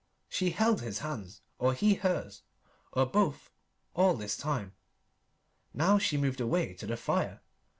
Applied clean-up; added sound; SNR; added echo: none; none; none; none.